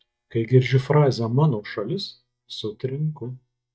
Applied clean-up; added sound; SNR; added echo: neural mask model DeepFilterNet 3.